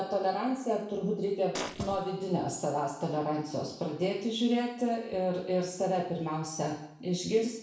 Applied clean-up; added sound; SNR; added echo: none; Fart; 7 dB; reverberation time 0.6 s.